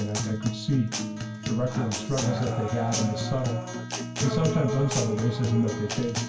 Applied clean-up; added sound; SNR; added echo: none; Acoustic guitar; 3 dB; reverberation time 0.2 s.